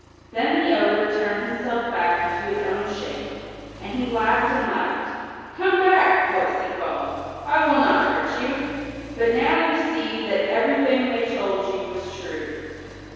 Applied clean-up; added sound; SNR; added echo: none; Accelerating, revving, vroom; 20 dB; reverberation time 2.2 s.